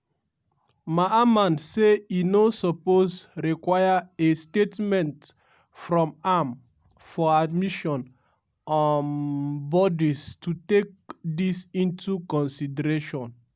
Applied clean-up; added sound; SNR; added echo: none; none; none; none.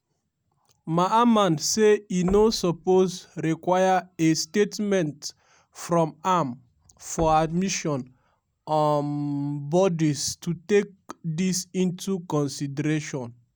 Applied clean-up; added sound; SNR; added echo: none; Knock; 20 dB; none.